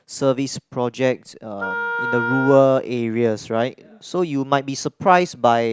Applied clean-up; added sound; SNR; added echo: none; Wind instrument, woodwind instrument; 7 dB; none.